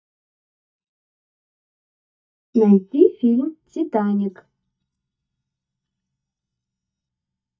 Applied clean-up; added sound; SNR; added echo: neural mask model DeepFilterNet 3.